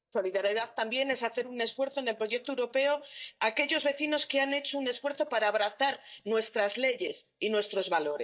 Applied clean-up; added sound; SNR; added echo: neural mask model DeepFilterNet 3.